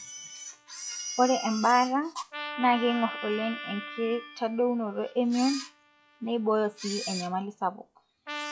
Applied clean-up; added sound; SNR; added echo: classical method log-MMSE.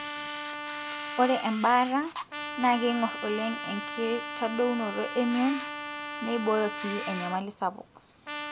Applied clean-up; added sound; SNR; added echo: none; Camera + Trumpet; 6 dB; none.